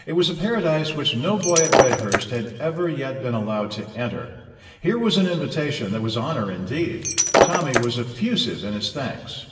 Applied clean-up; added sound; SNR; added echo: none; Shatter; -1 dB; reverberation time 1.4 s.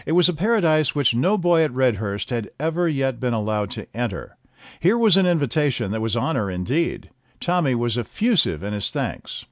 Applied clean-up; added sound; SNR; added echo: none; none; none; none.